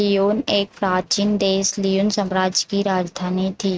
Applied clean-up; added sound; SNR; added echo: neural mask model RNNoise.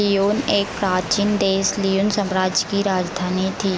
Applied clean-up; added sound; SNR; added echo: none; Waves, surf; 20 dB; none.